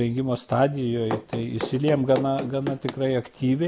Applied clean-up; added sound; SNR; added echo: none; Run; 9 dB; none.